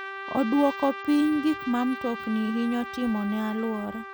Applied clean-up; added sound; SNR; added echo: none; Trumpet; 10 dB; none.